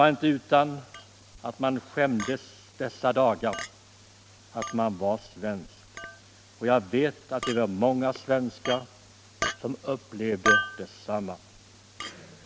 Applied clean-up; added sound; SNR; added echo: none; Chink, clink; 8 dB; none.